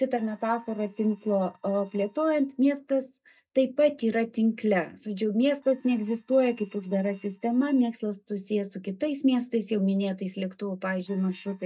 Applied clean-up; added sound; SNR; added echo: neural mask model DeepFilterNet 3.